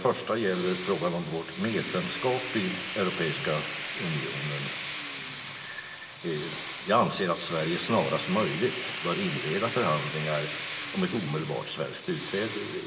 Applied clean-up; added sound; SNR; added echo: none; Tools; 7 dB; reverberation time 0.8 s.